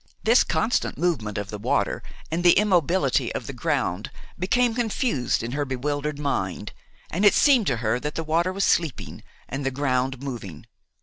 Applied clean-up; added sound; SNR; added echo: none; none; none; none.